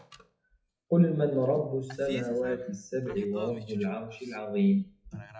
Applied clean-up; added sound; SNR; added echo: classical method WPE with log-MMSE.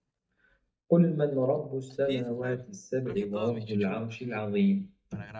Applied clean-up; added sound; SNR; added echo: neural mask model DeepFilterNet 3.